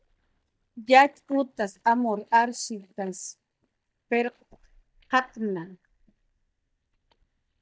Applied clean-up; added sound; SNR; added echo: neural mask model DeepFilterNet 3.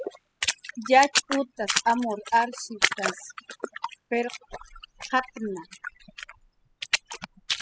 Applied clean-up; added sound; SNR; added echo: classical method spectral subtraction.